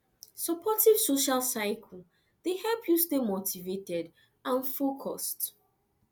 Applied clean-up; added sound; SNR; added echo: none; none; none; none.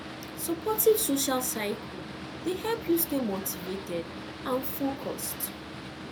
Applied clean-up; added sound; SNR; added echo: none; Boat, Water vehicle; 9 dB; none.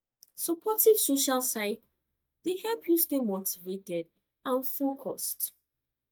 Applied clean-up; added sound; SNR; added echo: neural mask model DeepFilterNet 3.